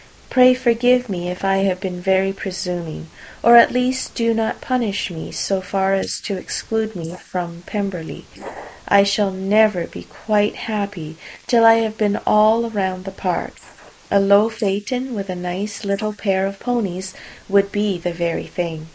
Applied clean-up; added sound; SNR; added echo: neural mask model Resemble Enhance denoiser.